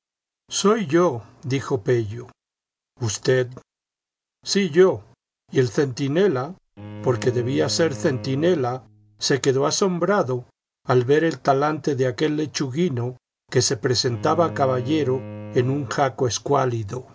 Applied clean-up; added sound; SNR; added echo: none; Bowed string instrument; 14 dB; none.